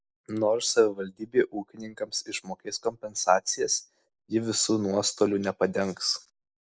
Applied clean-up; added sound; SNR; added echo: neural mask model Resemble Enhance denoiser.